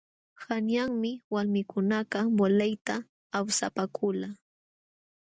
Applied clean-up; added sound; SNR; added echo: none; none; none; none.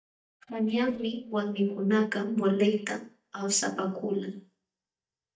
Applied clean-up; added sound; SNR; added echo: neural mask model DeepFilterNet 3.